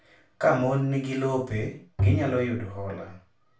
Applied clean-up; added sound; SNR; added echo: none; Bowed string instrument; 1 dB; reverberation time 0.3 s.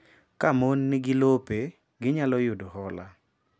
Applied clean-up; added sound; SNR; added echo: none; none; none; none.